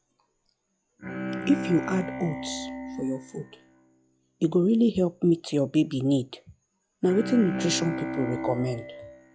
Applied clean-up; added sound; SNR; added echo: classical method log-MMSE.